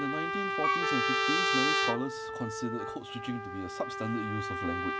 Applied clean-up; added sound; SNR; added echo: none; Wind instrument, woodwind instrument + Trumpet; -4 dB; none.